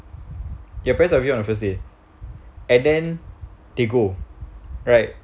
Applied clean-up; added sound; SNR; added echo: none; none; none; none.